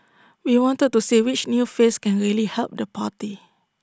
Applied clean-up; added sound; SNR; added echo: none; none; none; none.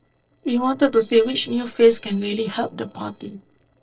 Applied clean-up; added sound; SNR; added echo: neural separator model SepFormer DNS4.